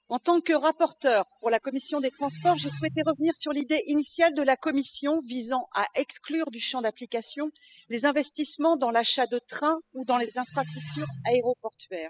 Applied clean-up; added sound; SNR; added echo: classical method spectral subtraction.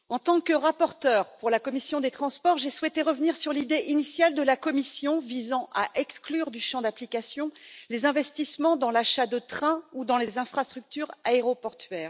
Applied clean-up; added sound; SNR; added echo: none; none; none; none.